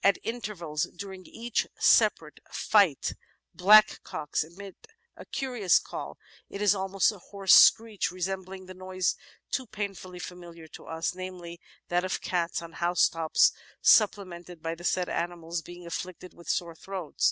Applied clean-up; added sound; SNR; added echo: none; none; none; none.